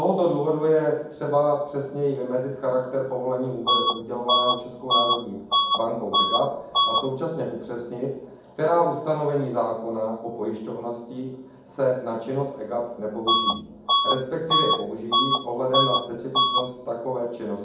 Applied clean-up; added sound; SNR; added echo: none; Bus / Alarm; -3 dB; reverberation time 1.2 s.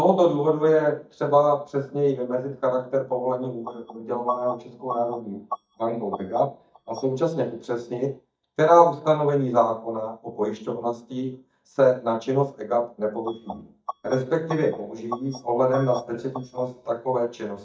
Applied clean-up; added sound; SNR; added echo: neural mask model DeepFilterNet 3.